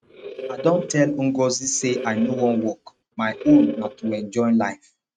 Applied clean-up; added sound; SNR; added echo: neural mask model RNNoise.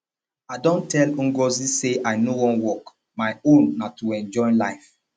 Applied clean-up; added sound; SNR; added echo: none; none; none; none.